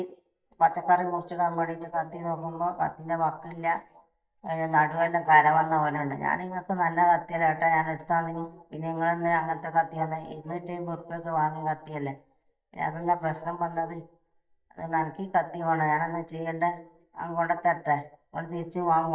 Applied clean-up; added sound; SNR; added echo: neural mask model DeepFilterNet 3.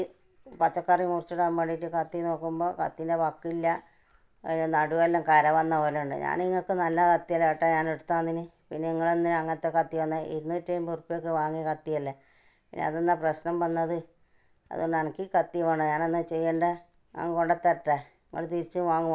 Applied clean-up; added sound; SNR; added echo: none; none; none; none.